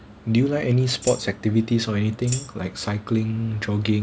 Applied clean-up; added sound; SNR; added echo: none; Tambourine; 13 dB; none.